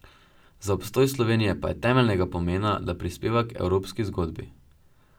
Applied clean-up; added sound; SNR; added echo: none; none; none; none.